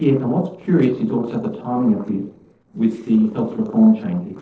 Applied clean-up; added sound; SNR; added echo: neural separator model SepFormer DNS4.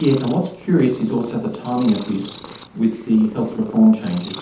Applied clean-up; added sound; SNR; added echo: none; Purr; 16 dB; reverberation time 0.6 s.